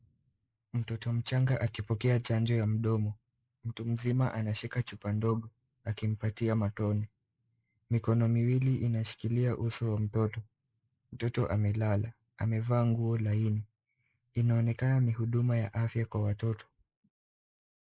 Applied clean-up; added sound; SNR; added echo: neural mask model Resemble Enhance denoiser.